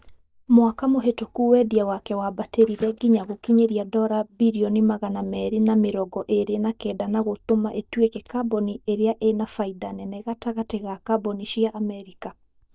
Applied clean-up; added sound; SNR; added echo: neural mask model DeepFilterNet 3.